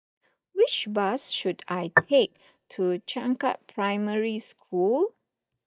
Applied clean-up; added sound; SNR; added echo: neural mask model DeepFilterNet 3.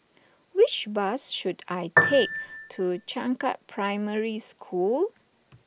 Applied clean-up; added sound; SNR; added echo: none; Piano; -2 dB; none.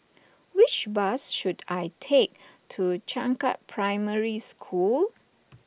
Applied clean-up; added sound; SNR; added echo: none; none; none; none.